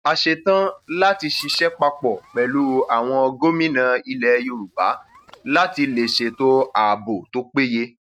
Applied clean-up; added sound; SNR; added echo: neural mask model RNNoise.